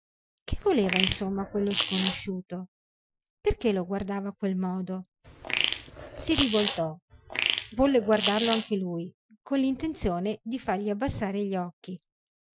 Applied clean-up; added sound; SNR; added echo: classical method Wiener filter.